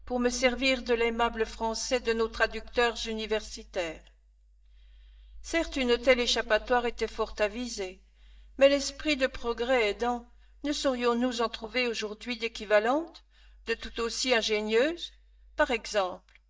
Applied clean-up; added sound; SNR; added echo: neural mask model DeepFilterNet 3.